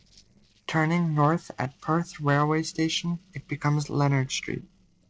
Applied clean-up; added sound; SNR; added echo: neural separator model SepFormer DNS4.